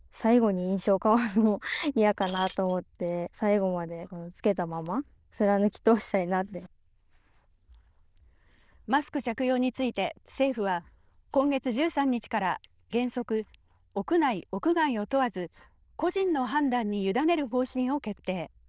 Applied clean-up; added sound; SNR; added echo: neural diffusion model UNIVERSE++.